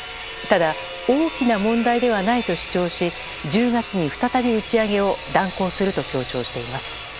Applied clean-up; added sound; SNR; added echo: none; Sawing; 11 dB; none.